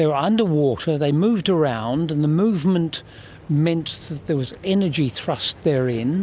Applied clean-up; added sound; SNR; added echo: none; none; none; none.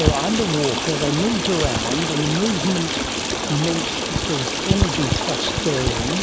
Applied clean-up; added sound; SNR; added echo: none; Stream; -1 dB; none.